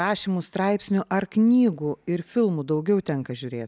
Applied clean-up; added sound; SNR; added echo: none; none; none; none.